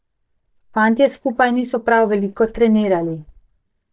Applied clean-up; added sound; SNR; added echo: neural mask model DeepFilterNet 3.